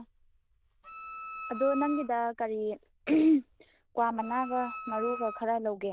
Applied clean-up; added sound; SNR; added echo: neural diffusion model UNIVERSE++.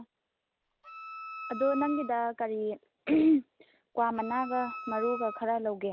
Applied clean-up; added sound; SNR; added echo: none; Wind instrument, woodwind instrument; 10 dB; none.